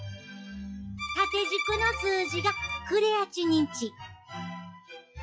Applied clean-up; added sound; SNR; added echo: classical method log-MMSE.